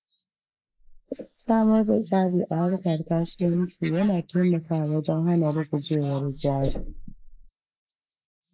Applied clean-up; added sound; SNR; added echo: neural mask model Resemble Enhance denoiser.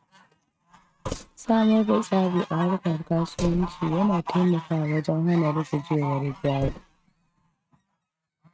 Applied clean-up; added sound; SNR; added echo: neural mask model RNNoise.